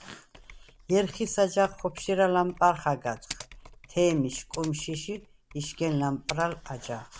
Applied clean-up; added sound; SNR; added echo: none; Typing; 17 dB; none.